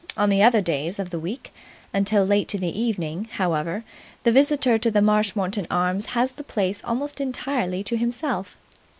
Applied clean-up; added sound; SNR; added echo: none; none; none; none.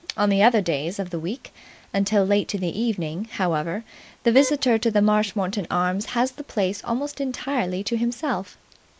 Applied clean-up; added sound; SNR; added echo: none; Wind instrument, woodwind instrument; 11 dB; none.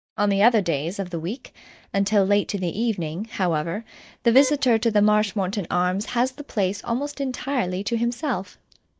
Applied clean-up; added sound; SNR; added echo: neural mask model DeepFilterNet 3.